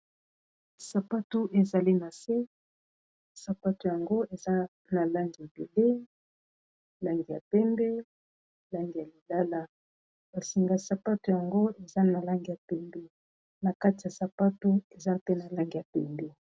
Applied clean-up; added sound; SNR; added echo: none; none; none; none.